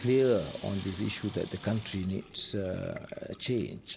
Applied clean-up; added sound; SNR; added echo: none; Sink (filling or washing) / Water tap, faucet; 14 dB; none.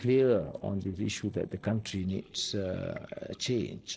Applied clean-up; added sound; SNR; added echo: neural separator model SepFormer DNS4.